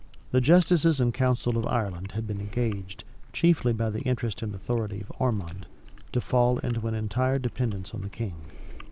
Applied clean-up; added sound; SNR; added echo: none; Chewing, mastication; 13 dB; none.